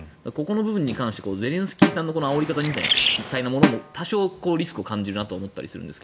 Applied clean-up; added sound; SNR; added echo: none; Snare drum + Bird; -2 dB; none.